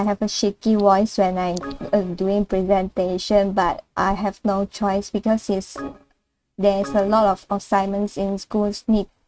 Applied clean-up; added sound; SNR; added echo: neural mask model RNNoise.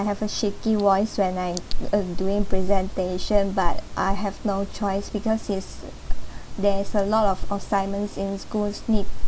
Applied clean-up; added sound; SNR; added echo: none; none; none; none.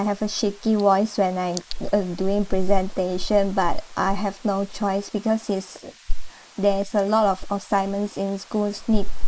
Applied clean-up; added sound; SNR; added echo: neural mask model Resemble Enhance denoiser.